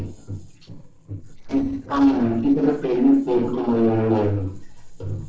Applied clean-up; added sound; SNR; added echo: neural separator model SepFormer DNS4.